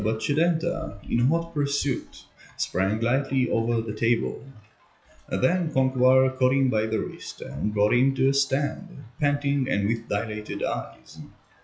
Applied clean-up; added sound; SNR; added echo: classical method WPE with log-MMSE.